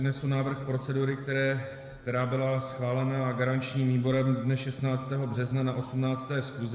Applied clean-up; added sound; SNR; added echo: none; none; none; reverberation time 1.6 s.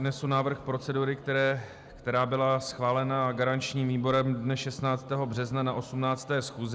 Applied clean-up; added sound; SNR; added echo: none; none; none; none.